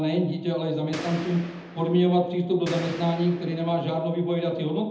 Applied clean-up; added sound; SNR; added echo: none; Gunshot, gunfire; 15 dB; reverberation time 0.8 s.